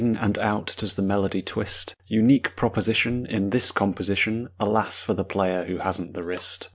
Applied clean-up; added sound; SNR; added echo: none; none; none; none.